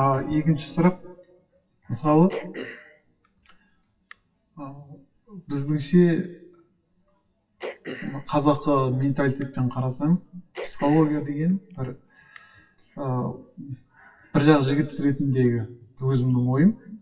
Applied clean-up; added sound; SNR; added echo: classical method WPE with log-MMSE.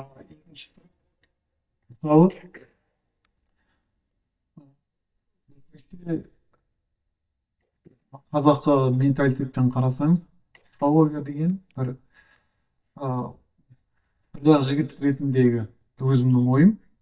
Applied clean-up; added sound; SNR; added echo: neural mask model DeepFilterNet 3.